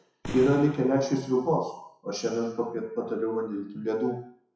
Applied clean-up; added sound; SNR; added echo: classical method WPE with log-MMSE.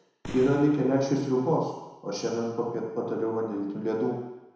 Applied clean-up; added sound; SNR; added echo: none; Boom; 15 dB; reverberation time 1.0 s.